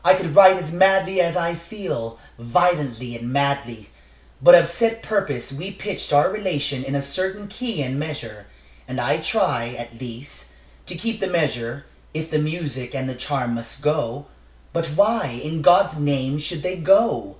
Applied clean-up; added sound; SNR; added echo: none; none; none; none.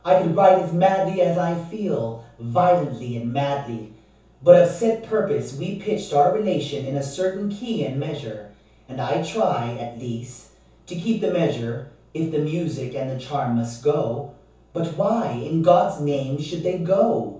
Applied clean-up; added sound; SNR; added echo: none; none; none; reverberation time 0.6 s.